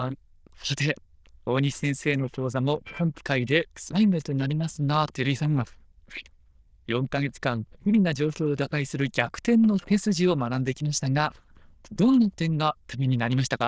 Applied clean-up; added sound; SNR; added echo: neural diffusion model UNIVERSE++.